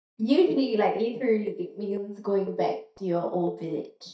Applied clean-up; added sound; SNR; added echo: neural mask model DeepFilterNet 3.